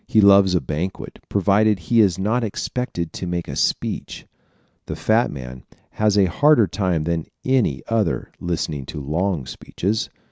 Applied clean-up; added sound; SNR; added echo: none; none; none; none.